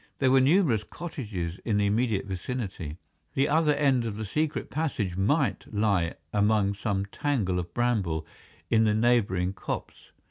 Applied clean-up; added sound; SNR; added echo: none; none; none; none.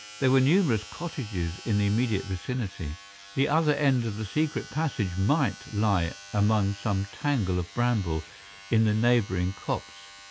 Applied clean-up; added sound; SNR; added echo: none; Domestic sounds, home sounds; 19 dB; none.